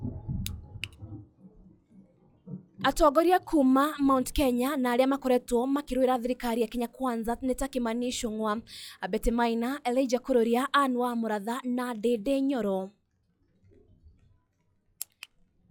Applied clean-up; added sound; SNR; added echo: classical method log-MMSE.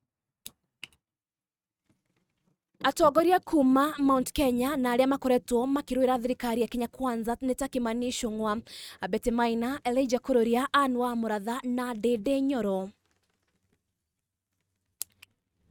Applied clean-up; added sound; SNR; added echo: neural mask model RNNoise.